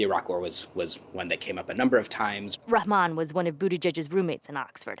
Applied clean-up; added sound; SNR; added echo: none; none; none; none.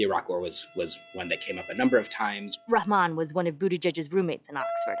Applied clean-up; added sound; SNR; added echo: classical method log-MMSE.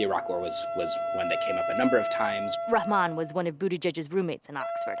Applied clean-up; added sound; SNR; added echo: none; Wind instrument, woodwind instrument; 3 dB; none.